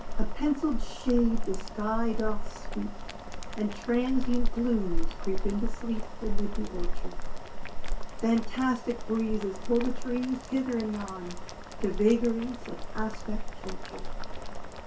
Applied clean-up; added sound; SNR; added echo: none; Boiling; -3 dB; reverberation time 0.2 s.